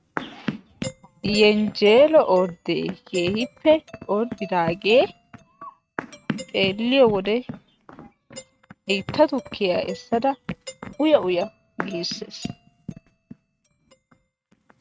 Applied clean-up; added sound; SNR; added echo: neural mask model RNNoise.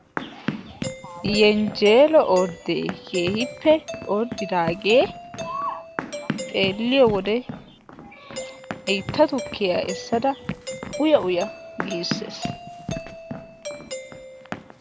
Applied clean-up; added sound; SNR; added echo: none; Doorbell + Run; 10 dB; none.